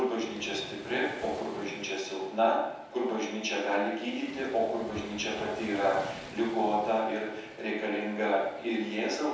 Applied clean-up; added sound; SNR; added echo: none; Waves, surf; 17 dB; reverberation time 0.9 s.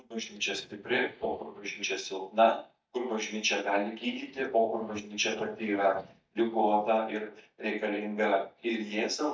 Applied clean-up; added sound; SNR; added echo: neural mask model DeepFilterNet 3.